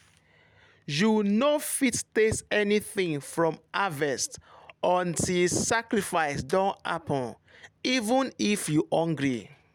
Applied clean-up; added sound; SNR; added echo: none; none; none; none.